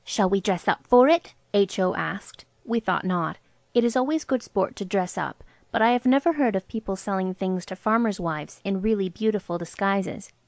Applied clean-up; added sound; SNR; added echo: none; none; none; none.